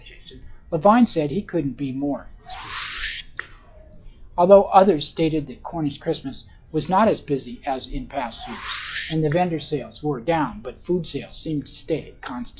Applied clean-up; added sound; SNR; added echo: classical method log-MMSE.